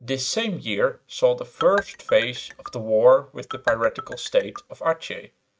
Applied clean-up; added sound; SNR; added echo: neural mask model RNNoise.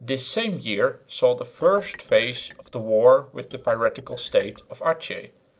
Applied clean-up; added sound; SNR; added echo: neural separator model SepFormer DNS4.